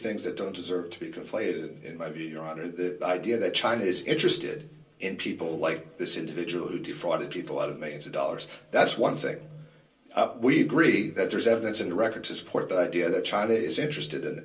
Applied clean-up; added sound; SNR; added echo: none; none; none; reverberation time 0.3 s.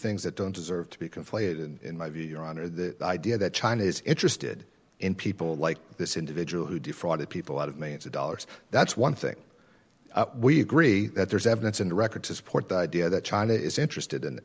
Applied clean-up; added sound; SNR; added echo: none; none; none; none.